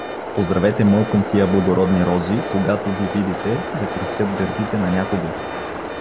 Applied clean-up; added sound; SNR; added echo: none; Train + Alarm; 7 dB; none.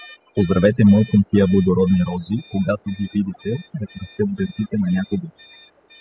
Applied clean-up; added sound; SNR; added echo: classical method spectral subtraction.